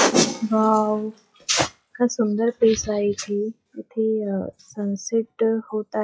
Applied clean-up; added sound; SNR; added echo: classical method log-MMSE.